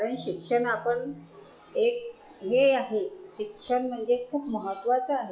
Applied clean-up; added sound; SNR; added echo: classical method log-MMSE.